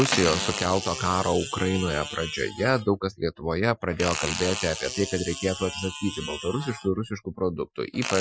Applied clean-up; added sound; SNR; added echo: classical method Wiener filter.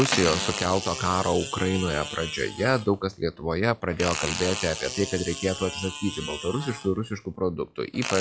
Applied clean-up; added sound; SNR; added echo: classical method log-MMSE.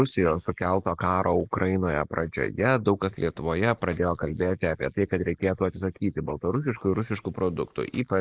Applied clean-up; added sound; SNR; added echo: neural mask model Resemble Enhance denoiser.